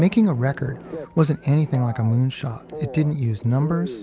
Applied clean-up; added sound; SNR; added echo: none; none; none; none.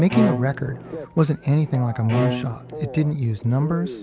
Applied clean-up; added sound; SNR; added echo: none; Bowed string instrument; 8 dB; none.